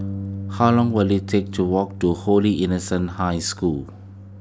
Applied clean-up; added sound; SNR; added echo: none; Bass guitar; 11 dB; none.